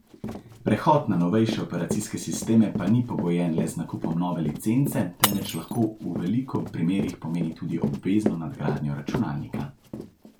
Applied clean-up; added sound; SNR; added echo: none; Run + Shatter; 7 dB; none.